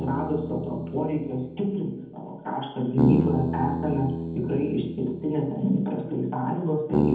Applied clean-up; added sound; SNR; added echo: none; Bass guitar; 4 dB; reverberation time 1.0 s.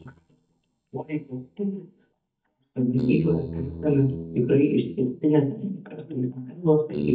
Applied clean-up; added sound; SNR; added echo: neural mask model DeepFilterNet 3.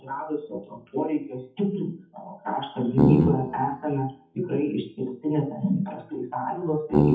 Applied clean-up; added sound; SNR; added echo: classical method WPE with log-MMSE.